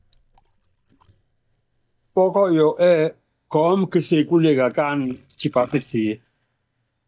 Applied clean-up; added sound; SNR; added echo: neural mask model DeepFilterNet 3.